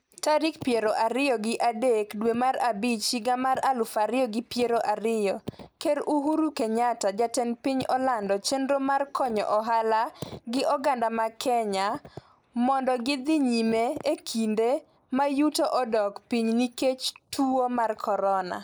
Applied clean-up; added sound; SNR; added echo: neural mask model Resemble Enhance denoiser.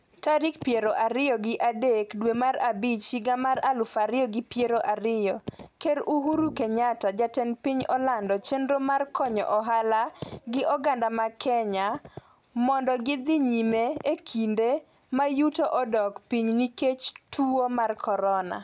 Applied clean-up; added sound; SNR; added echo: none; Brass instrument; 20 dB; none.